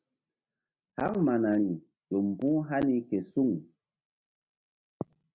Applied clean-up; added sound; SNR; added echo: none; none; none; none.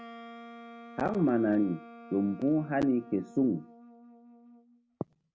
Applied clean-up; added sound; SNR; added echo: none; Wind instrument, woodwind instrument; 18 dB; none.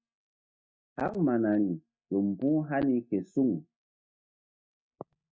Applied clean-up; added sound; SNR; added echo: neural mask model DeepFilterNet 3.